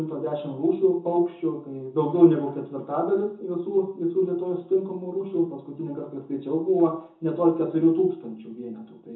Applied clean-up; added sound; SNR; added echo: none; none; none; reverberation time 0.6 s.